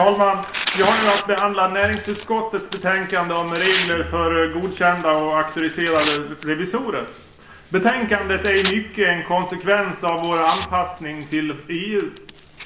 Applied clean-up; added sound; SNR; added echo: none; Tearing; 9 dB; reverberation time 0.7 s.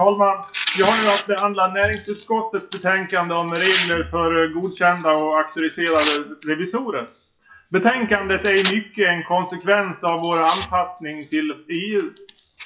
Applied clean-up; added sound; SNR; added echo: classical method WPE with log-MMSE.